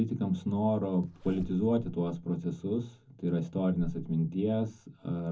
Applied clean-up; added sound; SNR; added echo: none; Zipper (clothing); 18 dB; reverberation time 0.3 s.